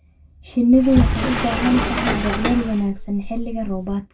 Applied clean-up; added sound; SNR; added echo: none; Sliding door; 3 dB; reverberation time 0.1 s.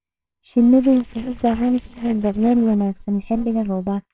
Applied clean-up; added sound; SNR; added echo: neural separator model SepFormer WHAMR!.